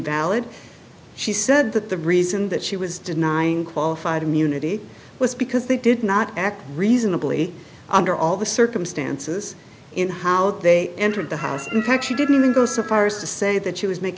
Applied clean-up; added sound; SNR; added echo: none; Chicken, rooster; 13 dB; none.